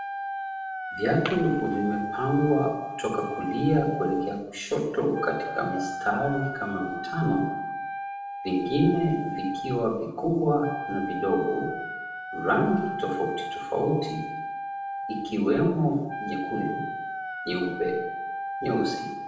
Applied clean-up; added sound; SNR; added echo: none; Wind instrument, woodwind instrument; 7 dB; reverberation time 0.8 s.